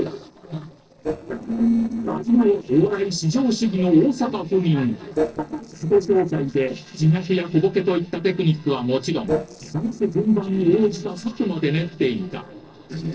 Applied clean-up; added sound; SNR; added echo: neural separator model SepFormer DNS4.